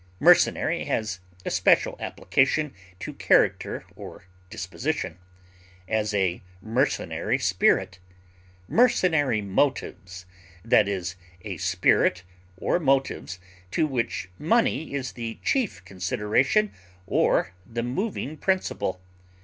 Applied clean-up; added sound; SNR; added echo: none; none; none; none.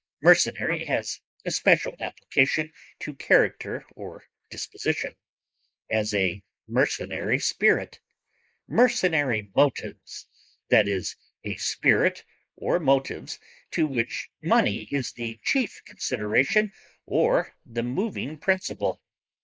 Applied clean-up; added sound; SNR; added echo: neural mask model Resemble Enhance denoiser.